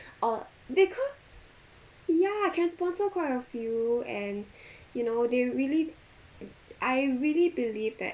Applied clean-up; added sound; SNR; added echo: none; none; none; none.